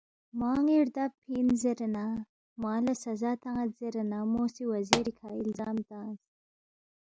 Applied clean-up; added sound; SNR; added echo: none; Explosion; 3 dB; none.